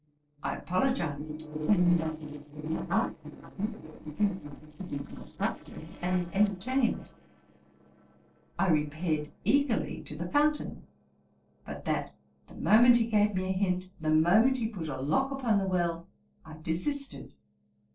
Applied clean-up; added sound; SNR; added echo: neural separator model SepFormer DNS4.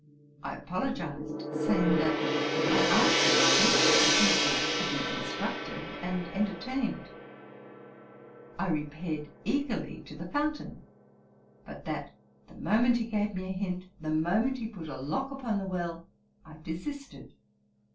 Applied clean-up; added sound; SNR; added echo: none; Gong; 0 dB; reverberation time 0.2 s.